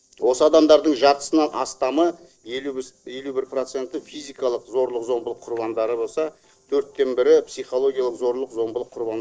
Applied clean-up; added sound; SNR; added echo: neural separator model SepFormer DNS4.